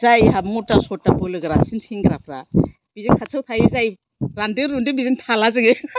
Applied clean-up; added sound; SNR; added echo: none; none; none; none.